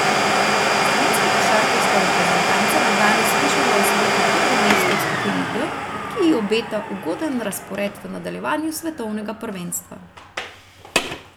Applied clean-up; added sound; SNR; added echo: none; Domestic sounds, home sounds; -5 dB; none.